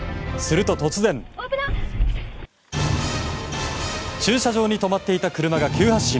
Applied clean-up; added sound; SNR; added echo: none; none; none; none.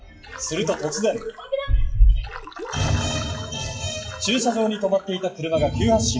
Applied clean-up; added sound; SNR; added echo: classical method WPE with log-MMSE.